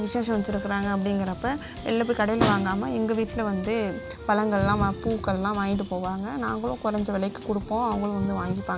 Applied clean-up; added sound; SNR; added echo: none; Drum / Drum kit + Wind instrument, woodwind instrument; 15 dB; none.